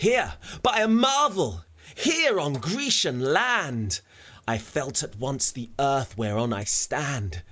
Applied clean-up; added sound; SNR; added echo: neural mask model Resemble Enhance denoiser.